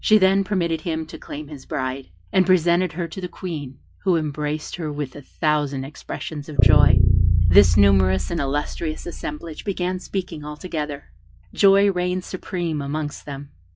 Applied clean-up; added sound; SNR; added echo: classical method log-MMSE.